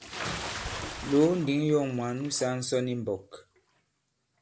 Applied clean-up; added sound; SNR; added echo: none; Bathtub (filling or washing) / Splash, splatter; 11 dB; none.